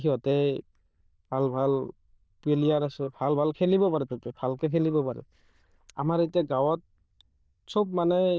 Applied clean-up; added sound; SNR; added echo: neural diffusion model UNIVERSE++.